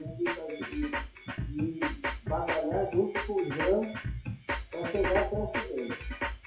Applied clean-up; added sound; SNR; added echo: classical method WPE with log-MMSE.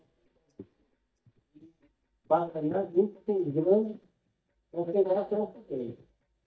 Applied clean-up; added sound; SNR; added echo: neural mask model DeepFilterNet 3.